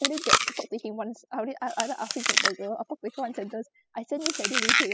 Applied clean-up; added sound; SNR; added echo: classical method spectral subtraction.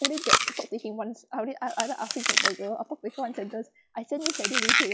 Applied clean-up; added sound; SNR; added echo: classical method log-MMSE.